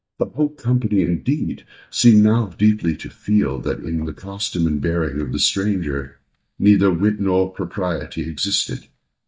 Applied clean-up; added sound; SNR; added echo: neural mask model DeepFilterNet 3.